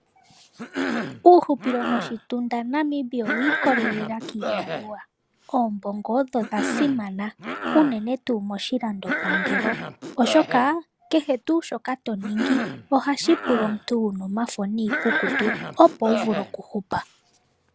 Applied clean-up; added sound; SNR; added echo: none; Cough; 6 dB; none.